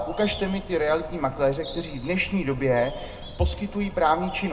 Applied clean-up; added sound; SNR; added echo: none; Bird; 12 dB; reverberation time 0.2 s.